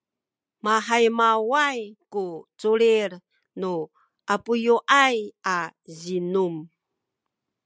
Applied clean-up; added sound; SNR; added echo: none; none; none; none.